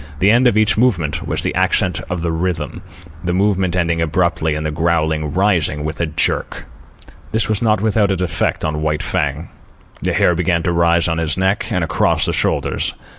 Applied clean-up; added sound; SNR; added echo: none; none; none; none.